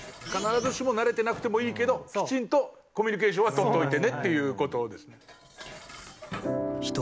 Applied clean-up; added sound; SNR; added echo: none; Dishes, pots, and pans; 18 dB; none.